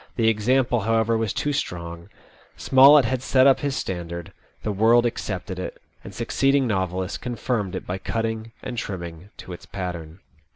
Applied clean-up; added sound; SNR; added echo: none; none; none; none.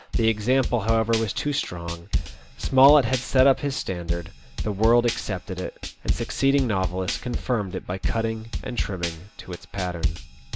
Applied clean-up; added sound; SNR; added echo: none; Drum / Drum kit; 5 dB; none.